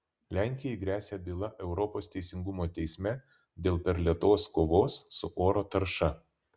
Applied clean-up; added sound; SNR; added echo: none; none; none; none.